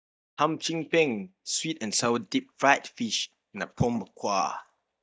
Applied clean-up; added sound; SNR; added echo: neural mask model DeepFilterNet 3.